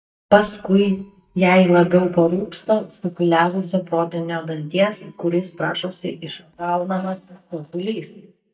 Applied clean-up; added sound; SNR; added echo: neural mask model DeepFilterNet 3.